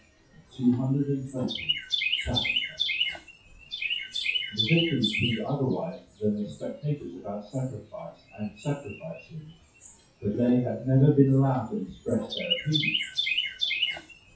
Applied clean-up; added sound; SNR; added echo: classical method WPE with log-MMSE.